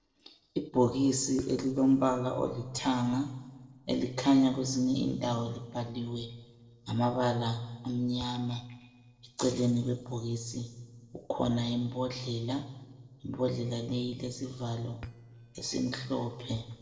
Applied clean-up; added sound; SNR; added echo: neural separator model SepFormer DNS4.